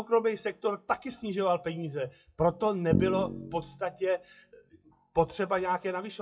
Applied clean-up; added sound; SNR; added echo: classical method WPE with log-MMSE.